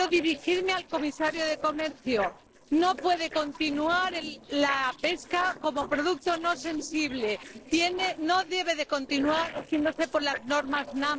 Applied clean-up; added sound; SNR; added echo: neural separator model SepFormer DNS4.